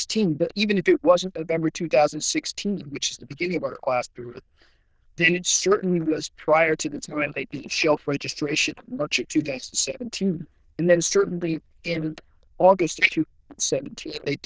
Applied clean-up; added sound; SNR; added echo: neural diffusion model UNIVERSE++.